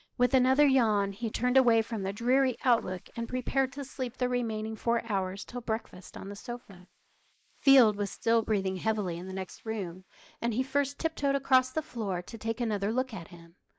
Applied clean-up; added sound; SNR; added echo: neural mask model Resemble Enhance denoiser.